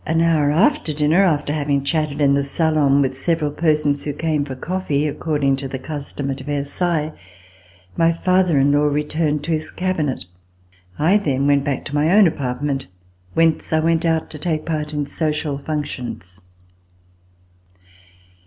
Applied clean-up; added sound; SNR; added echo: none; none; none; none.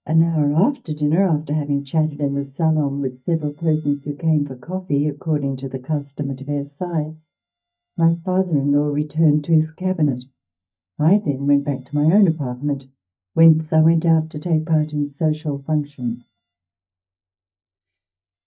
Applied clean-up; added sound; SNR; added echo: neural mask model DeepFilterNet 3.